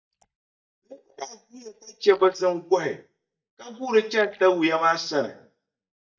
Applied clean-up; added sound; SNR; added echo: neural mask model DeepFilterNet 3.